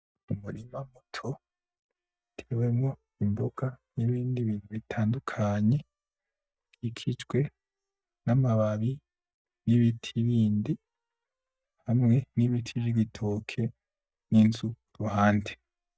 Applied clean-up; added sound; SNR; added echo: neural mask model DeepFilterNet 3.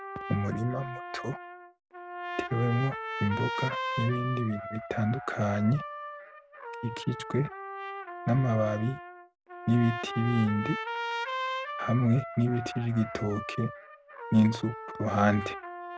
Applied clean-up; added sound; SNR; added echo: none; Trumpet; 8 dB; none.